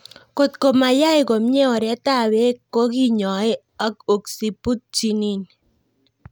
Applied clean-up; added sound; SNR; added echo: none; none; none; none.